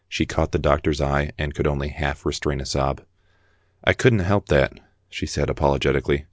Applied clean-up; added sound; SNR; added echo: none; none; none; none.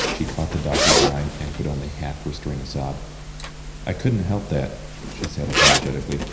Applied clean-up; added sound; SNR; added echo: none; Zipper (clothing); -2 dB; reverberation time 0.9 s.